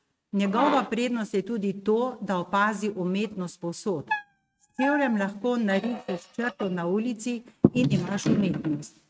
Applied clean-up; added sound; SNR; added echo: neural mask model RNNoise.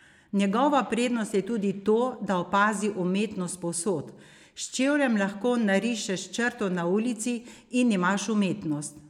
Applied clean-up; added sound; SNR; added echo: none; none; none; none.